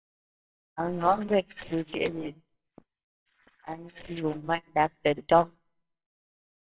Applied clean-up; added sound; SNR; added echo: neural separator model SepFormer WHAMR!.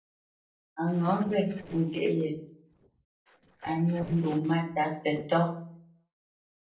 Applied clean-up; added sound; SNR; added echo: neural separator model SepFormer DNS4.